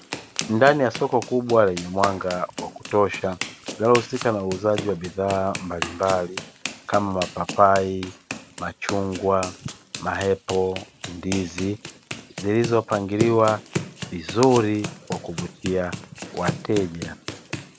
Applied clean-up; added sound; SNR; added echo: none; Run; 10 dB; none.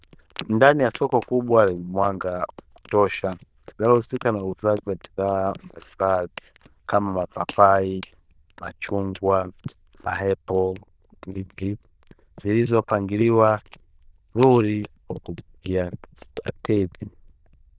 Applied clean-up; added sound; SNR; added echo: neural diffusion model UNIVERSE++.